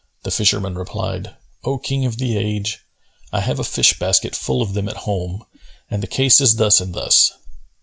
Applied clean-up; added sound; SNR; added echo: none; none; none; none.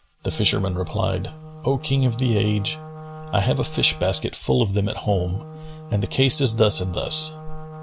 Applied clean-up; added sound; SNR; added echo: none; Wind instrument, woodwind instrument; 17 dB; none.